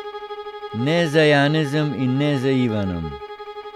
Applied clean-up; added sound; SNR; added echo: none; Bowed string instrument; 13 dB; none.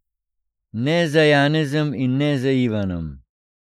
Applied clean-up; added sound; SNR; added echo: neural mask model Resemble Enhance denoiser.